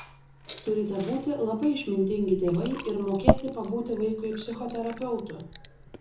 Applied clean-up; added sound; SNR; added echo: none; Liquid; 4 dB; reverberation time 0.6 s.